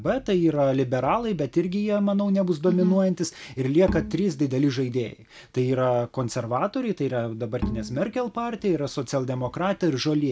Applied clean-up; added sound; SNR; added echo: none; Bowed string instrument; 10 dB; none.